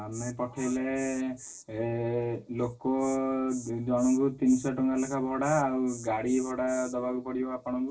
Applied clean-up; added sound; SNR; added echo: none; Insect; 20 dB; reverberation time 0.2 s.